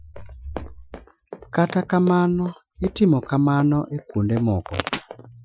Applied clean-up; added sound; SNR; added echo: classical method Wiener filter.